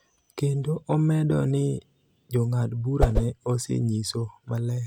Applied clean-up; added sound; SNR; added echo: none; Whoosh, swoosh, swish; -2 dB; none.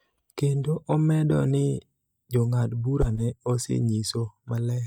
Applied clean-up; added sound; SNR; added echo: neural mask model DeepFilterNet 3.